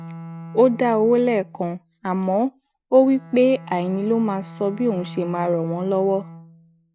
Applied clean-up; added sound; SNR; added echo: none; Bowed string instrument; 17 dB; none.